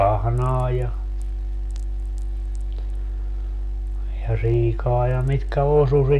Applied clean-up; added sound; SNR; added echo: none; none; none; none.